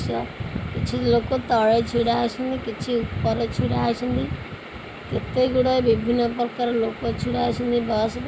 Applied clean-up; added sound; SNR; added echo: none; none; none; none.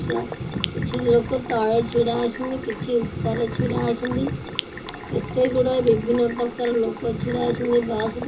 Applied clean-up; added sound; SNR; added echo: none; Sink (filling or washing); 14 dB; reverberation time 0.2 s.